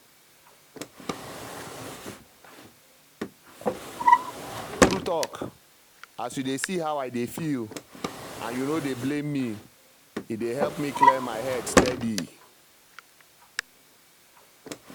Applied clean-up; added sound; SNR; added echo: none; Drawer open or close; -3 dB; none.